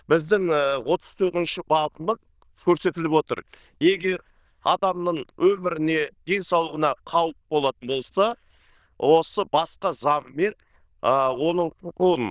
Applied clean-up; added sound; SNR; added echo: neural diffusion model UNIVERSE++.